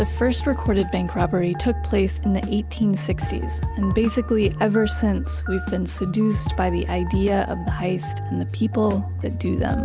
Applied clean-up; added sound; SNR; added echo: none; none; none; none.